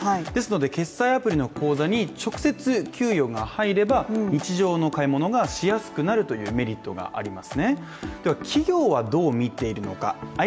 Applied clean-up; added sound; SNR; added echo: none; none; none; none.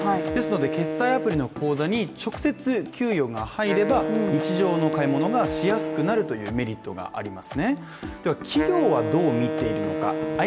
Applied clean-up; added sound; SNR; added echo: none; Wind instrument, woodwind instrument; 5 dB; none.